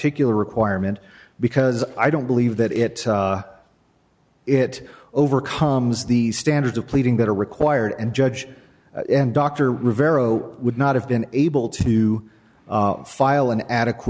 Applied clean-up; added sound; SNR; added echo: none; none; none; none.